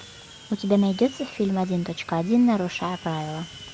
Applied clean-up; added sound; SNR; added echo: none; Sawing; 19 dB; none.